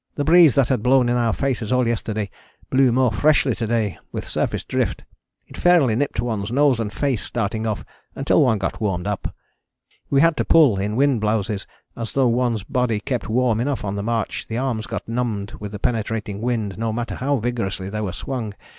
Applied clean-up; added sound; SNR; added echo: none; none; none; none.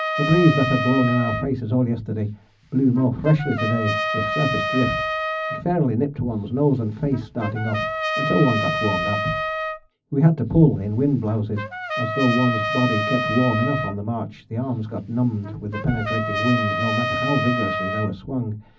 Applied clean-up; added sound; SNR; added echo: none; Trumpet; 5 dB; reverberation time 0.4 s.